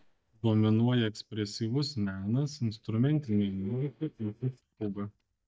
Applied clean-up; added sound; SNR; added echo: neural mask model DeepFilterNet 3.